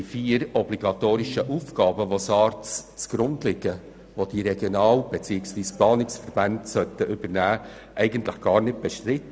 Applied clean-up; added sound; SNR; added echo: none; none; none; none.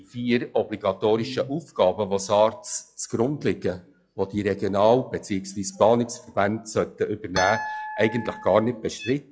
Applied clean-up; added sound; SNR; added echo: classical method log-MMSE.